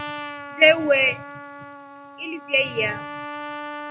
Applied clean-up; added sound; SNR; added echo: none; Trumpet; 11 dB; none.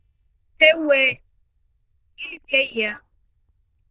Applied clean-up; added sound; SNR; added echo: neural diffusion model UNIVERSE++.